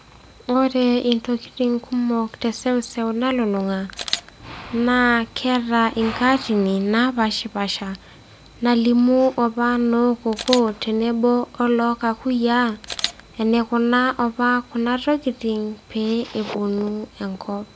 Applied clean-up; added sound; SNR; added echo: none; Camera; 12 dB; none.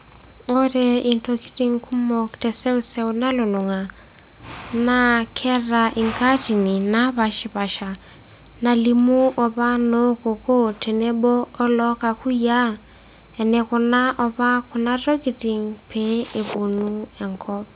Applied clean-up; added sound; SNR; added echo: none; none; none; none.